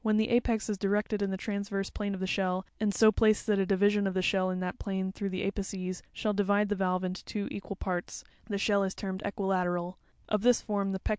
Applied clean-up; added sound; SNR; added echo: none; none; none; none.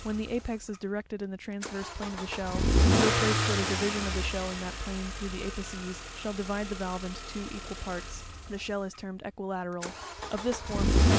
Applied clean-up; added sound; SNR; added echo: none; Engine starting / Accelerating, revving, vroom / Car; -4 dB; none.